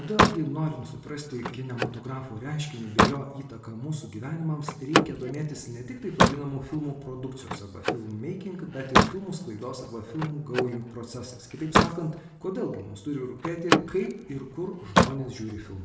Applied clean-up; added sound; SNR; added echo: none; Slam; -4 dB; reverberation time 0.8 s.